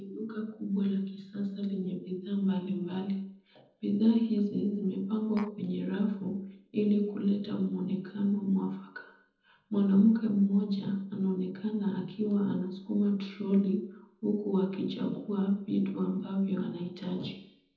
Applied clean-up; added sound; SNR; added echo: neural separator model SepFormer DNS4.